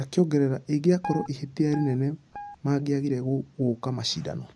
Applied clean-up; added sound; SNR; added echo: none; Guitar; 13 dB; none.